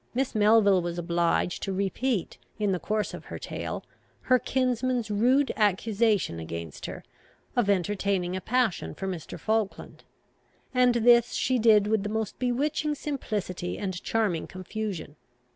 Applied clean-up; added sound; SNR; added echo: none; none; none; none.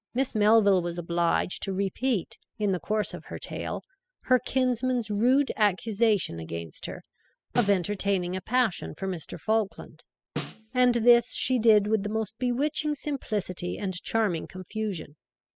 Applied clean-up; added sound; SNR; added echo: classical method spectral subtraction.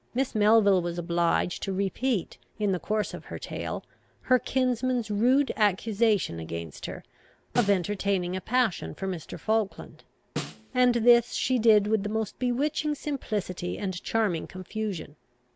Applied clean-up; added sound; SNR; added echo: none; Snare drum; 12 dB; none.